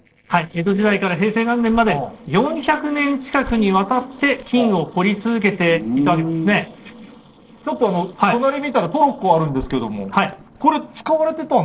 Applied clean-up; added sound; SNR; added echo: neural separator model SepFormer DNS4.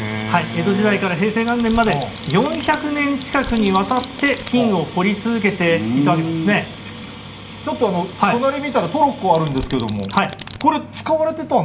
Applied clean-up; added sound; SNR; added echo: none; Domestic sounds, home sounds; 15 dB; reverberation time 1.3 s.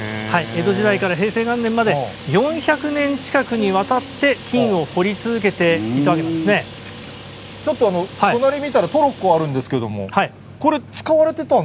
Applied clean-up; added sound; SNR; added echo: none; none; none; none.